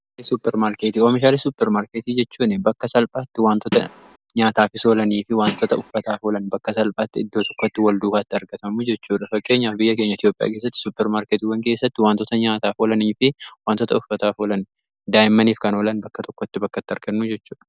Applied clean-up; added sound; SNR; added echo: none; Snare drum; 7 dB; none.